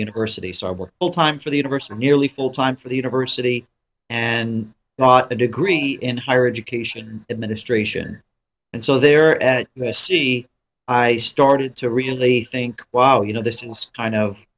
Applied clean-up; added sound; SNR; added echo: none; none; none; none.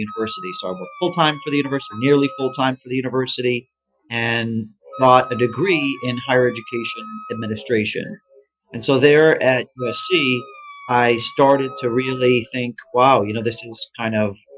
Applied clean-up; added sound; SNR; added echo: classical method Wiener filter.